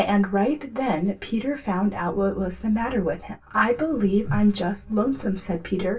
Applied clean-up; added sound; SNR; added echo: none; none; none; reverberation time 0.1 s.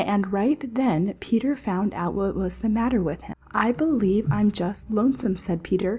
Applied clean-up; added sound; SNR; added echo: none; none; none; none.